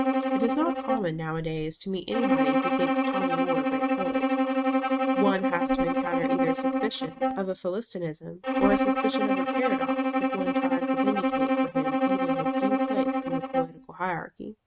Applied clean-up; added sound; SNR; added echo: neural mask model RNNoise.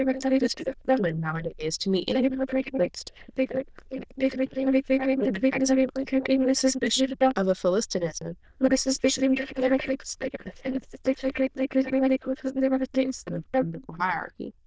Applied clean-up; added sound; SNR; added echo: neural diffusion model UNIVERSE++.